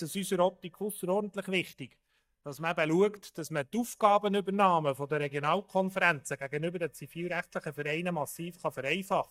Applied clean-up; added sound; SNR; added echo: neural mask model DeepFilterNet 3.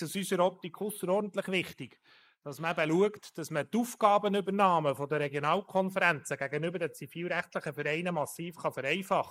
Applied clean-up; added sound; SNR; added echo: neural mask model Resemble Enhance denoiser.